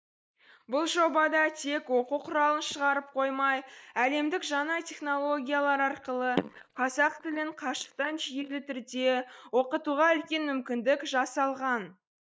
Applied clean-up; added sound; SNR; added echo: neural mask model DeepFilterNet 3.